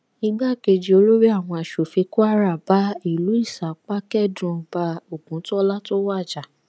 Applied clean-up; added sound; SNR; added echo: none; none; none; none.